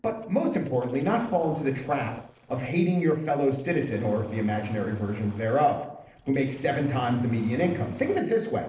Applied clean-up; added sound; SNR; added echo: neural separator model SepFormer DNS4.